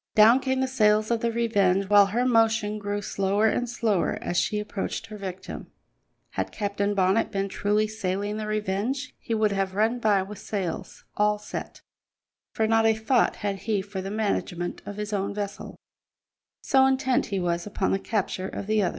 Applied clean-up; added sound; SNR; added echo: none; none; none; none.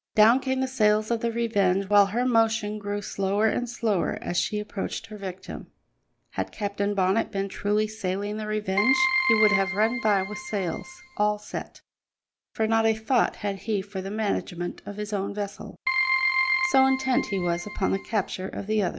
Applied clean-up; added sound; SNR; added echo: none; Keyboard (musical); 2 dB; none.